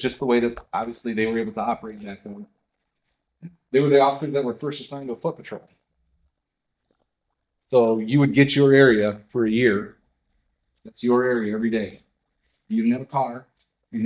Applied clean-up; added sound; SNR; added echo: neural mask model DeepFilterNet 3.